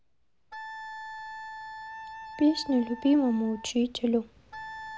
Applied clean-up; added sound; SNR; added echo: none; Wind instrument, woodwind instrument; 13 dB; none.